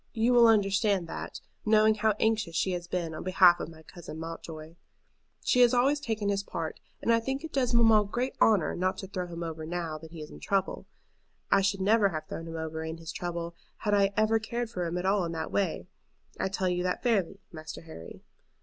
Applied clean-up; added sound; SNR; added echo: none; none; none; none.